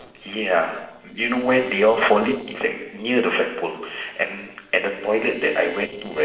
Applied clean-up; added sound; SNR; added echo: neural separator model SepFormer DNS4.